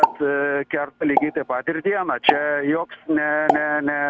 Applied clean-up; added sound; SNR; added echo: none; Explosion; 4 dB; none.